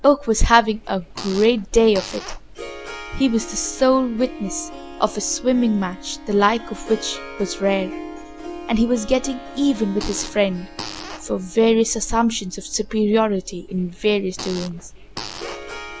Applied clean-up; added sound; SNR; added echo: none; Fart + Harp; 15 dB; none.